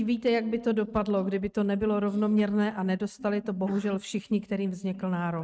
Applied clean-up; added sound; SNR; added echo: neural mask model RNNoise.